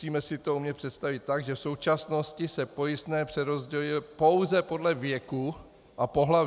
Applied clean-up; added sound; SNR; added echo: none; none; none; none.